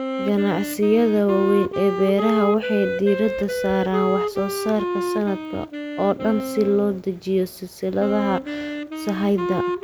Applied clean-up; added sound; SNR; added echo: none; Wind instrument, woodwind instrument; 5 dB; none.